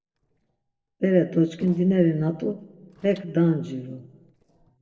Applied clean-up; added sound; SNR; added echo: neural separator model SepFormer DNS4.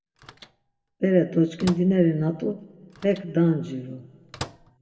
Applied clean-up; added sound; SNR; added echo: none; Microwave oven; 18 dB; reverberation time 1.2 s.